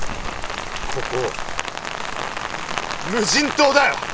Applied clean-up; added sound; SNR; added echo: none; Rain; 3 dB; none.